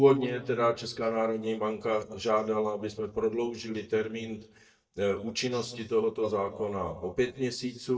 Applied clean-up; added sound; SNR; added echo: neural mask model DeepFilterNet 3.